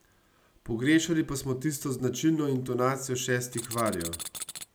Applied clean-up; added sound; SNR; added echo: none; Tools; 10 dB; none.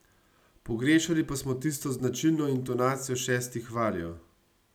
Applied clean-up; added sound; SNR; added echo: none; none; none; none.